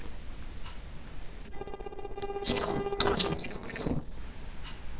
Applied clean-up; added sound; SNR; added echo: neural separator model SepFormer DNS4.